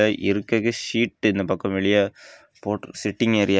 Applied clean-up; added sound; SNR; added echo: none; none; none; none.